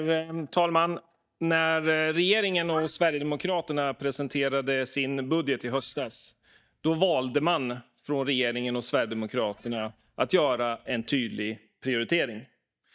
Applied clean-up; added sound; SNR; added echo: neural mask model DeepFilterNet 3.